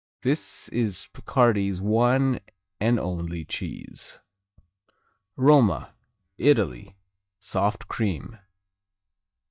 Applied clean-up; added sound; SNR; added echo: neural mask model DeepFilterNet 3.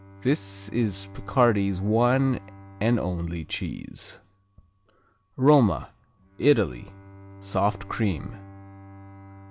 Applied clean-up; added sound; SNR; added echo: none; Bowed string instrument; 19 dB; none.